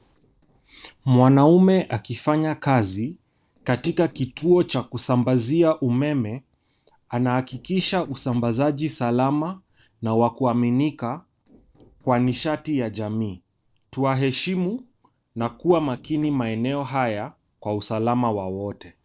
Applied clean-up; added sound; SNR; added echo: neural separator model SepFormer DNS4.